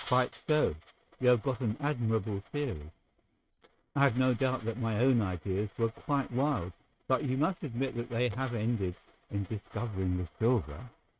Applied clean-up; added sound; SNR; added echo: neural mask model RNNoise.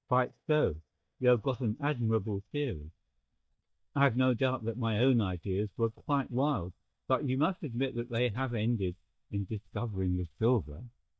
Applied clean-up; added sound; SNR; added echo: neural mask model DeepFilterNet 3.